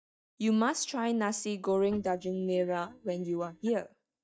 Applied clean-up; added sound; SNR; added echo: neural mask model DeepFilterNet 3.